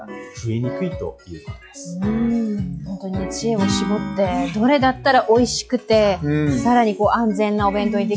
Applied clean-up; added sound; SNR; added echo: classical method log-MMSE.